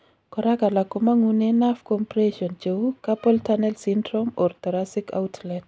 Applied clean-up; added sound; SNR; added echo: none; none; none; none.